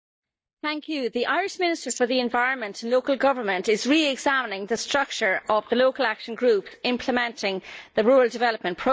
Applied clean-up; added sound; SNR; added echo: neural mask model DeepFilterNet 3.